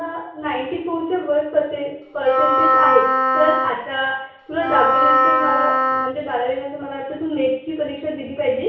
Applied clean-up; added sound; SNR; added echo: none; Wind instrument, woodwind instrument; -5 dB; reverberation time 0.6 s.